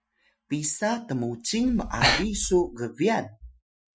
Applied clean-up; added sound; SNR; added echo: classical method Wiener filter.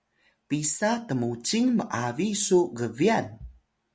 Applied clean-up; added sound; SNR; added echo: none; none; none; none.